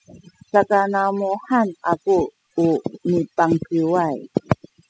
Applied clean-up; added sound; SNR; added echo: classical method spectral subtraction.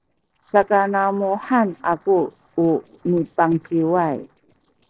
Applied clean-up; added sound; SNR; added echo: neural separator model SepFormer DNS4.